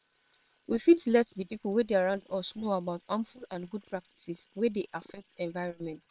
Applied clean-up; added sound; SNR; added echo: neural separator model SepFormer WHAM!.